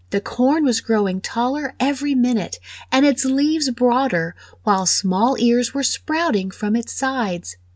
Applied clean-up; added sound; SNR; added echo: none; none; none; none.